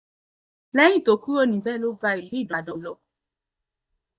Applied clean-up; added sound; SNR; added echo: neural mask model DeepFilterNet 3.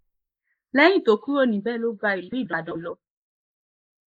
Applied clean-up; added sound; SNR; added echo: neural mask model Resemble Enhance denoiser.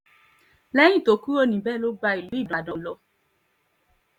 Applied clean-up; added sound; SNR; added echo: none; none; none; none.